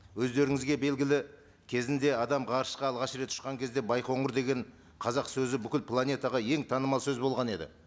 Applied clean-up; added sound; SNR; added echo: none; none; none; none.